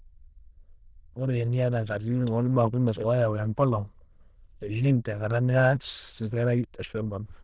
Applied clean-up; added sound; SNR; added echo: neural diffusion model UNIVERSE++.